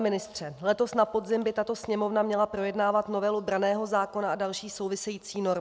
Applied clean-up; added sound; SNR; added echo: none; none; none; none.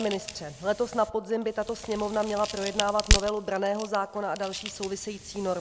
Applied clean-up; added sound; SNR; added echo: none; Crack; 4 dB; none.